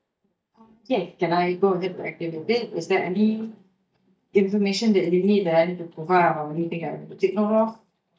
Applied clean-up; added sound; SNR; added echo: neural mask model DeepFilterNet 3.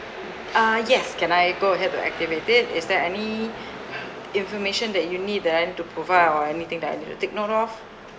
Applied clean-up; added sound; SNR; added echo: none; none; none; none.